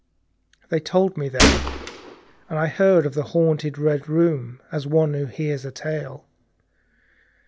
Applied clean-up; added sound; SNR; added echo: none; Gunshot, gunfire; -2 dB; none.